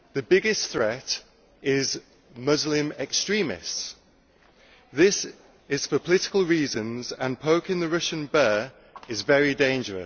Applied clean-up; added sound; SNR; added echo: none; none; none; none.